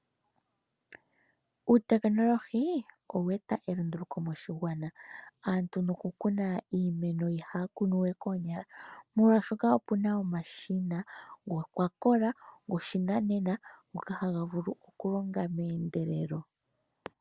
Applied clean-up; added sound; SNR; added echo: none; none; none; none.